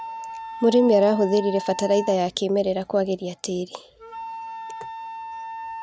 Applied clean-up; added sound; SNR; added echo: none; Wind instrument, woodwind instrument; 12 dB; none.